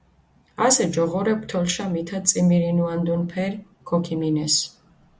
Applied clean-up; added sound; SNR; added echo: none; none; none; none.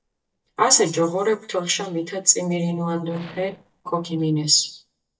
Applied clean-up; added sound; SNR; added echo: neural mask model DeepFilterNet 3.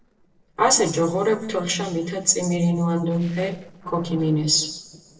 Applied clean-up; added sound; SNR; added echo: neural separator model SepFormer DNS4.